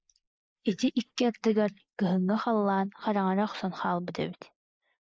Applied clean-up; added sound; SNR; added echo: neural mask model Resemble Enhance denoiser.